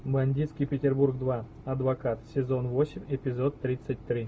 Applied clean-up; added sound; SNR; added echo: none; none; none; none.